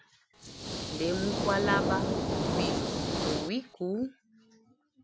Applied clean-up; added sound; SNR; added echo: none; Hiss; -3 dB; none.